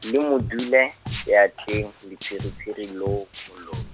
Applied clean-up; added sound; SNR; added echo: none; Drum + Walk, footsteps; 11 dB; none.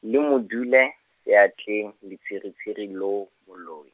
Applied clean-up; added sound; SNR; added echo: none; none; none; none.